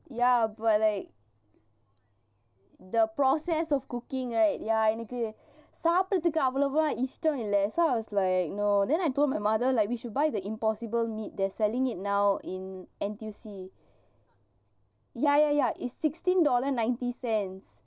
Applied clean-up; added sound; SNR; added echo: none; none; none; none.